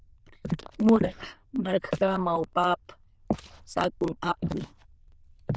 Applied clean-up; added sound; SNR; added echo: neural diffusion model UNIVERSE++.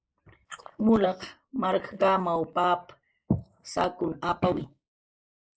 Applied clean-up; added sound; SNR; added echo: neural mask model Resemble Enhance denoiser.